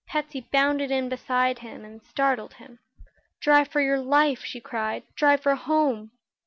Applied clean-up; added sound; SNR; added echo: none; none; none; none.